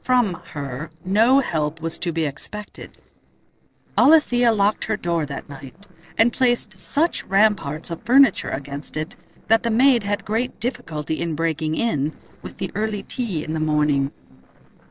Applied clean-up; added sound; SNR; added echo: neural separator model SepFormer DNS4.